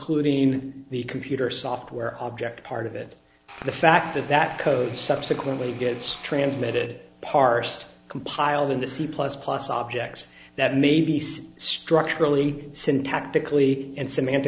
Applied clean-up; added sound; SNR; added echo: neural separator model SepFormer DNS4.